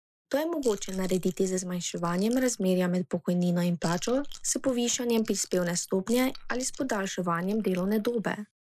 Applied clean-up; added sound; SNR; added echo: neural mask model Resemble Enhance denoiser.